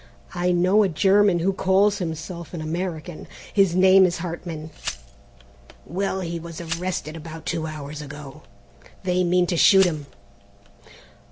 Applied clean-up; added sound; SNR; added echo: none; Glass; 16 dB; none.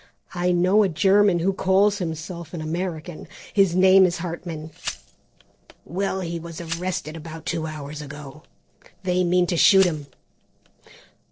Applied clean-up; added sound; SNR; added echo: neural separator model SepFormer DNS4.